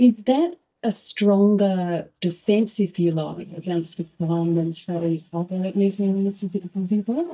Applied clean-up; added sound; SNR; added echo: neural mask model DeepFilterNet 3.